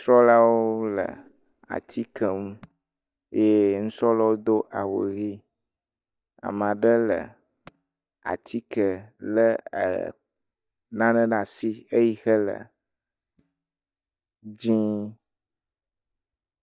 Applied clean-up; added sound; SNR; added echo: neural mask model DeepFilterNet 3.